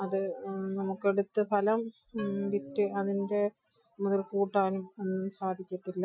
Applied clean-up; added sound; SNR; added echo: classical method Wiener filter.